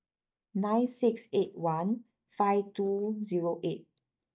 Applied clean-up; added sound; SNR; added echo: neural mask model DeepFilterNet 3.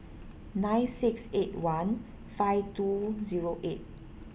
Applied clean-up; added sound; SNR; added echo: none; none; none; none.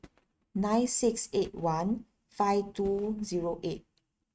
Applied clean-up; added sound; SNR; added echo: neural mask model RNNoise.